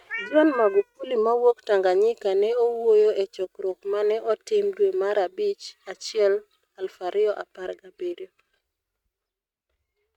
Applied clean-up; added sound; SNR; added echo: neural mask model RNNoise.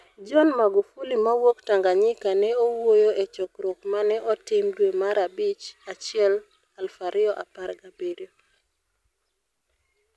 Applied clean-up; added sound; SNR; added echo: none; none; none; none.